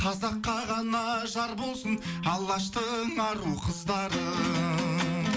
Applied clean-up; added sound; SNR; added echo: none; none; none; none.